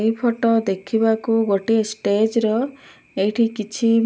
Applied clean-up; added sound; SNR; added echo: none; none; none; none.